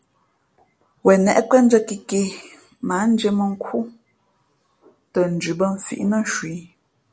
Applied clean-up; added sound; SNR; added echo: none; none; none; none.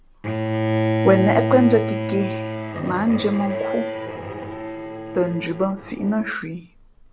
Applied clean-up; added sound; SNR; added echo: none; Bowed string instrument; 3 dB; none.